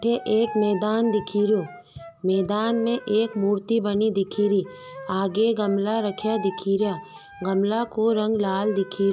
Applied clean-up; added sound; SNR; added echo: none; Wind instrument, woodwind instrument; 16 dB; none.